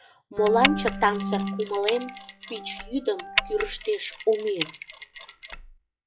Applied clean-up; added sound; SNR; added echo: classical method log-MMSE.